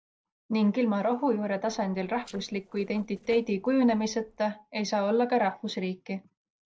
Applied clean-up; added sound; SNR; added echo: neural separator model SepFormer DNS4.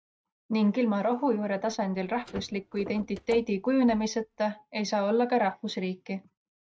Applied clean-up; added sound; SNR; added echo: neural mask model RNNoise.